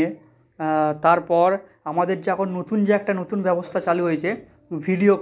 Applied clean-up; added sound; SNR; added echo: none; none; none; none.